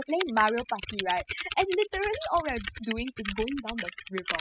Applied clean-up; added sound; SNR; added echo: classical method spectral subtraction.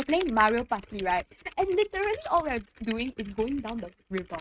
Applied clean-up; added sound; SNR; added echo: neural mask model RNNoise.